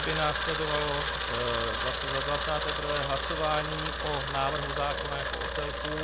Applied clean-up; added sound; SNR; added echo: none; Camera; -5 dB; none.